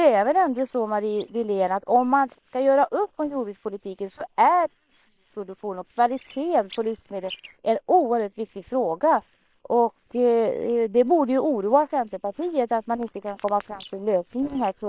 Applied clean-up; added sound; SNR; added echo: neural separator model SepFormer WHAM!.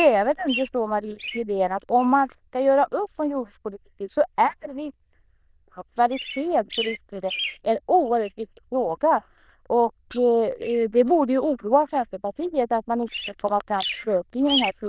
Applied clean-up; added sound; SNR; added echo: neural diffusion model UNIVERSE++.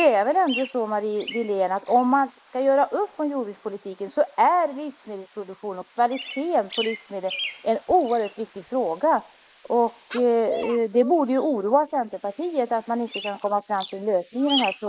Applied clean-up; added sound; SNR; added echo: neural mask model Resemble Enhance denoiser.